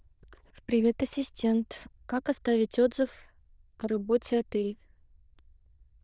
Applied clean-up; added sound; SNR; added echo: neural diffusion model UNIVERSE++.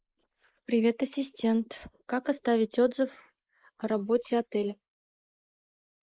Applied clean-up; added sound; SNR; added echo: neural mask model Resemble Enhance denoiser.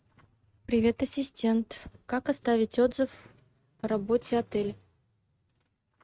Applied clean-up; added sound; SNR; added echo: neural mask model RNNoise.